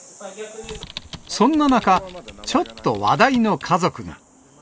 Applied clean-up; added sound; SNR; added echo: none; Typing; 18 dB; none.